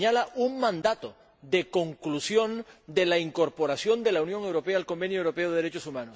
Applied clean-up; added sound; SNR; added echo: none; none; none; none.